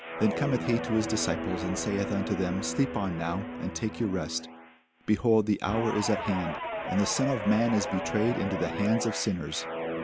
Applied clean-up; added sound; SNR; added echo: none; Guitar; 6 dB; none.